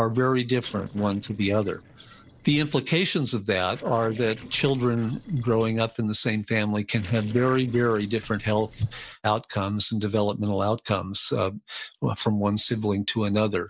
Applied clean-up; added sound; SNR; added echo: neural separator model SepFormer DNS4.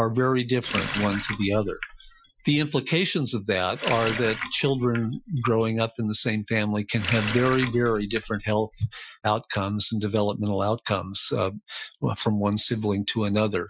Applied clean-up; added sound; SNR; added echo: classical method Wiener filter.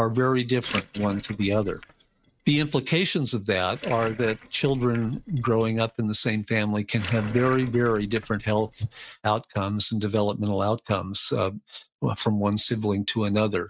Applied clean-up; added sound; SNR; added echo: neural mask model RNNoise.